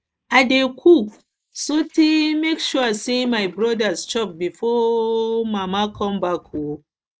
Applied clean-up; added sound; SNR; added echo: neural mask model Resemble Enhance denoiser.